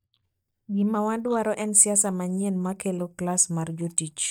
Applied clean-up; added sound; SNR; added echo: neural mask model DeepFilterNet 3.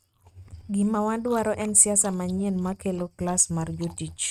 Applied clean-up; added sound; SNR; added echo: neural mask model RNNoise.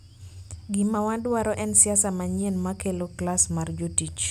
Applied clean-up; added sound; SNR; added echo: none; none; none; none.